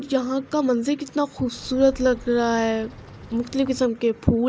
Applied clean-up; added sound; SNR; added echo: none; Bird vocalization, bird call, bird song; 18 dB; none.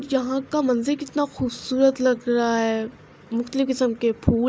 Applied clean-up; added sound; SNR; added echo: none; none; none; none.